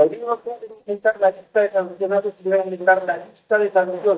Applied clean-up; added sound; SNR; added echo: neural mask model DeepFilterNet 3.